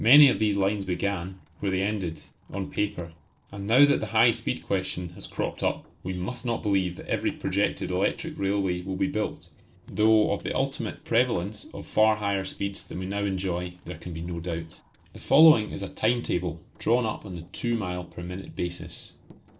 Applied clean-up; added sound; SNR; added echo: neural separator model SepFormer DNS4.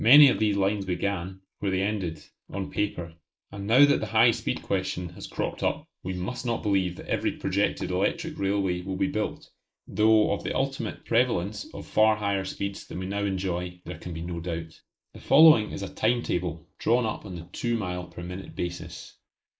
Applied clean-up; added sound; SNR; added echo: neural mask model Resemble Enhance denoiser.